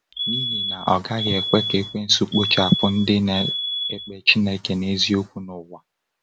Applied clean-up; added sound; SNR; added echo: none; Alarm; 5 dB; none.